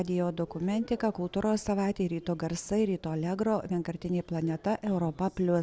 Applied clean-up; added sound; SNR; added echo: none; none; none; none.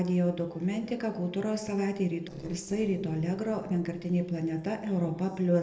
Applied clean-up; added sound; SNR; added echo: neural separator model SepFormer DNS4.